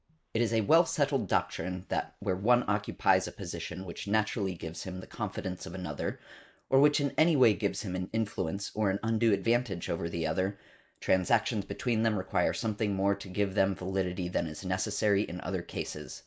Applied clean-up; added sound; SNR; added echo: neural mask model Resemble Enhance denoiser.